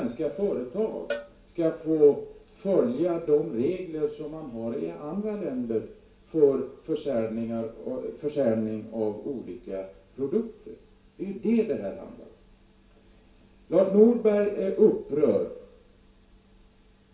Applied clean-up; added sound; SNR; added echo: none; Cowbell; 16 dB; reverberation time 0.3 s.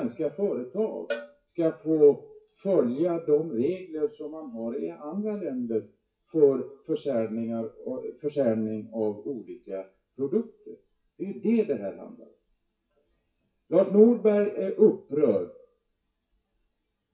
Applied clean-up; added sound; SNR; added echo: classical method WPE with log-MMSE.